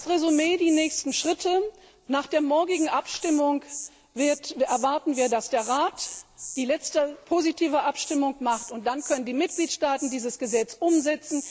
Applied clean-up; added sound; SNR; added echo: none; Insect; 15 dB; none.